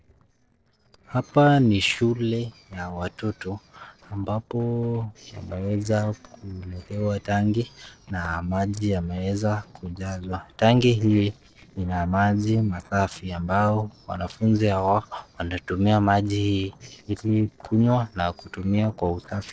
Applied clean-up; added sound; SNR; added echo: neural separator model SepFormer DNS4.